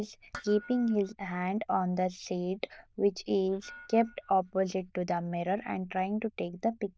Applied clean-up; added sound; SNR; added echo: neural diffusion model UNIVERSE++.